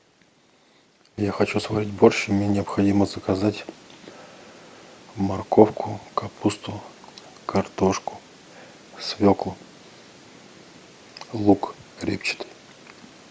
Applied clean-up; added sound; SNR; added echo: none; none; none; none.